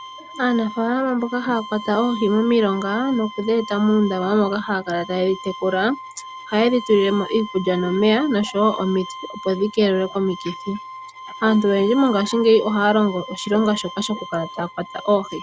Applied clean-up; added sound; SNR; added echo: none; Bowed string instrument; 15 dB; none.